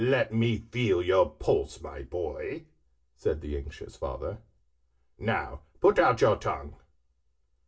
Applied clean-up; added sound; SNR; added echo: none; none; none; reverberation time 0.2 s.